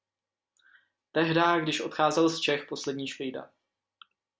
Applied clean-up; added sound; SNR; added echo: none; none; none; none.